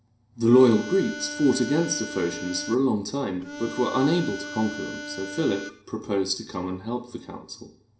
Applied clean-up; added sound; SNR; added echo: none; Harmonica; 11 dB; reverberation time 0.5 s.